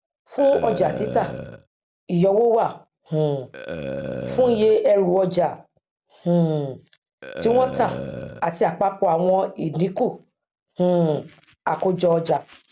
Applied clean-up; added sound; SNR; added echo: none; Burping, eructation; 12 dB; none.